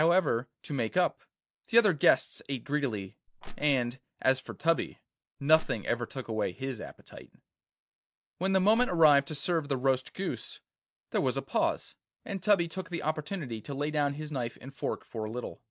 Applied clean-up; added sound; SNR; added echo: none; Crushing; 11 dB; none.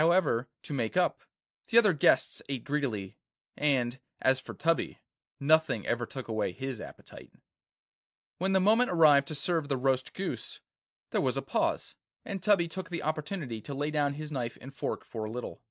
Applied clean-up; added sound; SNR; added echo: none; none; none; none.